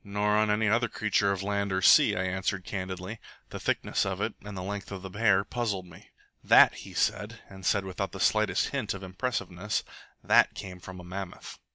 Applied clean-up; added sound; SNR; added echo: none; none; none; none.